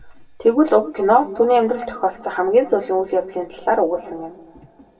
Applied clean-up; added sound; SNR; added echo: none; none; none; reverberation time 2.0 s.